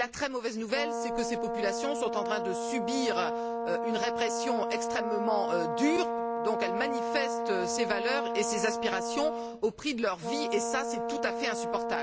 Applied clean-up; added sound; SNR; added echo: none; Brass instrument; 0 dB; none.